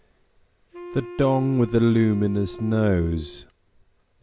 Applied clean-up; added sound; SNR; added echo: none; Wind instrument, woodwind instrument; 16 dB; none.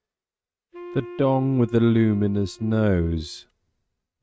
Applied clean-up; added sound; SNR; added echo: neural mask model RNNoise.